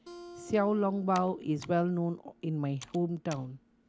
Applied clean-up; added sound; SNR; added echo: none; Acoustic guitar + Computer keyboard; 19 dB; none.